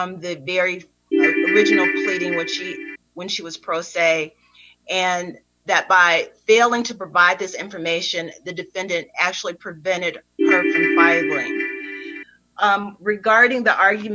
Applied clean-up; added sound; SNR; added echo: none; Ringtone / Keyboard (musical); -2 dB; none.